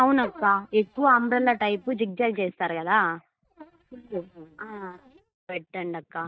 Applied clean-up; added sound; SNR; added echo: neural mask model DeepFilterNet 3.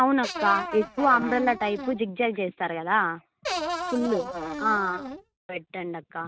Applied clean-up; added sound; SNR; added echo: neural mask model RNNoise.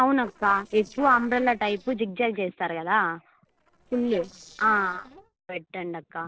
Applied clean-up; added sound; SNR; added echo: neural separator model SepFormer DNS4.